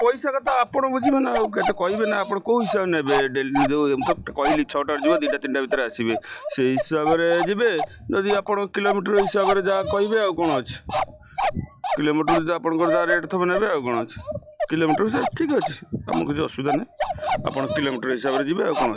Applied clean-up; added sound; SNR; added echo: classical method log-MMSE.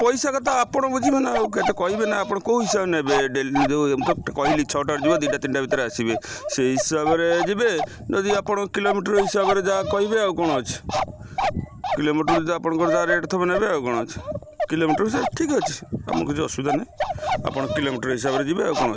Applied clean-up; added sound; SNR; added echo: none; Bark; 6 dB; none.